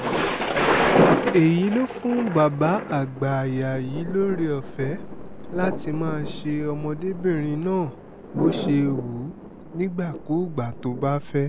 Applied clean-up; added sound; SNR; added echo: none; Thunder; 2 dB; none.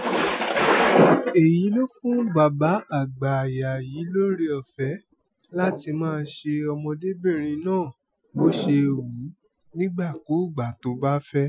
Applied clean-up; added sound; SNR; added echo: classical method Wiener filter.